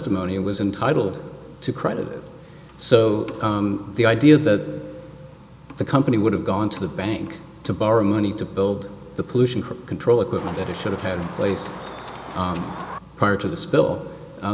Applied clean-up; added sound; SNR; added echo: none; Chicken, rooster; 13 dB; none.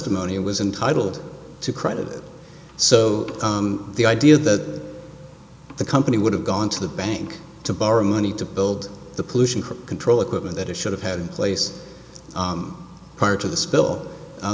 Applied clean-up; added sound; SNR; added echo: none; none; none; none.